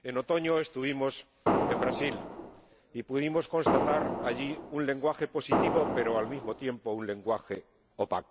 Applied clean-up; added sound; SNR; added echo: none; Fireworks; -1 dB; none.